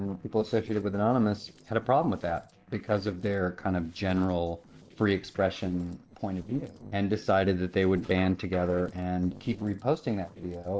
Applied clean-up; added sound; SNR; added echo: neural separator model SepFormer DNS4.